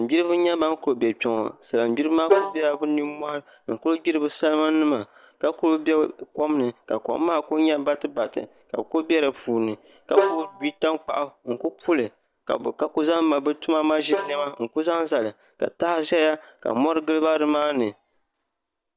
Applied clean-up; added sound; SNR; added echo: neural mask model DeepFilterNet 3.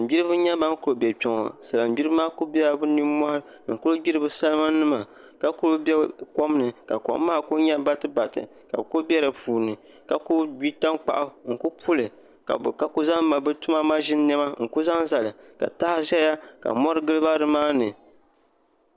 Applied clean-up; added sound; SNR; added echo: none; none; none; none.